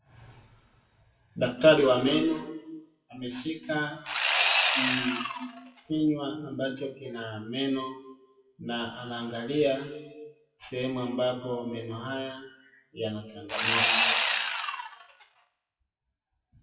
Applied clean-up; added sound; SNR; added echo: classical method WPE with log-MMSE.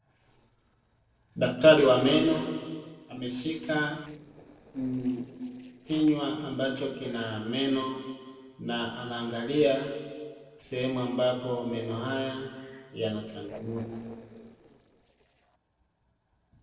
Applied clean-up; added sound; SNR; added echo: neural separator model SepFormer DNS4.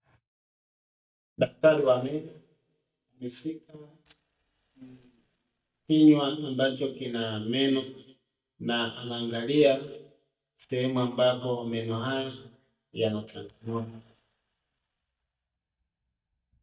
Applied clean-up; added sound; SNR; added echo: neural mask model DeepFilterNet 3.